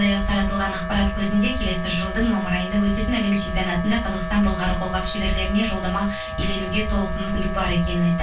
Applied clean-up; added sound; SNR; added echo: none; Wind instrument, woodwind instrument; 10 dB; reverberation time 0.2 s.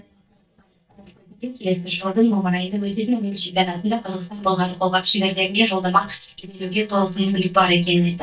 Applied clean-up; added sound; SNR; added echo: neural mask model DeepFilterNet 3.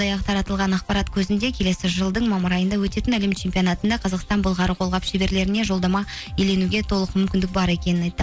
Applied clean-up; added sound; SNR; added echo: none; none; none; none.